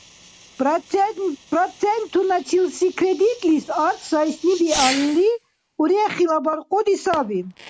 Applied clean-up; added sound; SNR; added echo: none; Fireworks; 15 dB; none.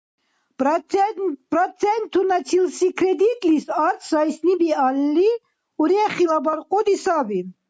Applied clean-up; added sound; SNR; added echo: none; none; none; none.